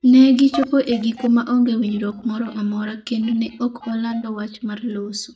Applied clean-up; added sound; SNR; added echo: neural mask model DeepFilterNet 3.